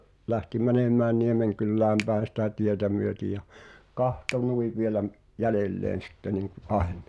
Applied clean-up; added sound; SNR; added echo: none; Finger snapping; 19 dB; none.